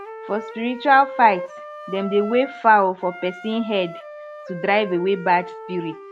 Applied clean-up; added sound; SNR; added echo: none; Wind instrument, woodwind instrument; 14 dB; none.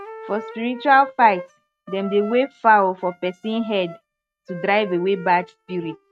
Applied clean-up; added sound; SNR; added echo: neural mask model RNNoise.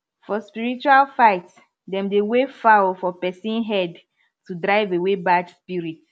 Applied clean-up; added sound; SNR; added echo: none; none; none; none.